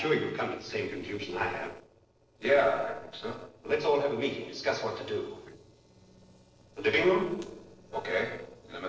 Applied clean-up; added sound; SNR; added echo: neural separator model SepFormer DNS4.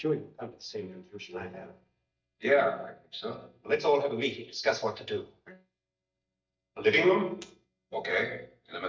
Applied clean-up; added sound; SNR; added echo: neural mask model DeepFilterNet 3.